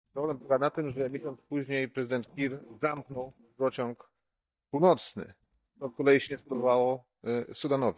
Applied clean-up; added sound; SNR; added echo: neural mask model DeepFilterNet 3.